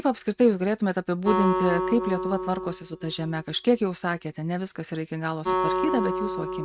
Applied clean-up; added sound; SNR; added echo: neural mask model RNNoise.